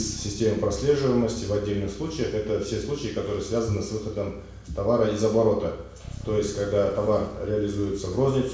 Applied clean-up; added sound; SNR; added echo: none; Bass guitar; 16 dB; reverberation time 0.7 s.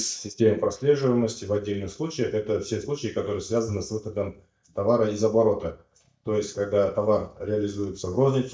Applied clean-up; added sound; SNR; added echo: neural mask model DeepFilterNet 3.